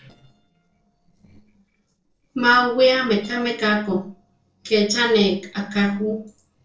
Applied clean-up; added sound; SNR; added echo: neural separator model SepFormer DNS4.